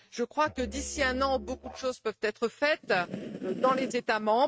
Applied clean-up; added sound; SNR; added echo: neural mask model RNNoise.